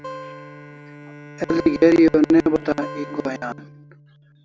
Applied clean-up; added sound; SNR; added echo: none; Bowed string instrument + Acoustic guitar; 16 dB; none.